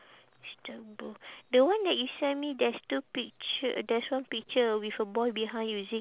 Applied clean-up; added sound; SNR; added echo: none; none; none; none.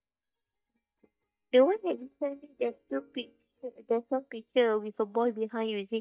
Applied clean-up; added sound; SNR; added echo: neural mask model DeepFilterNet 3.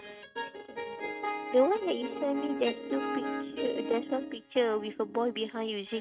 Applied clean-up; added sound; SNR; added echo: neural mask model RNNoise.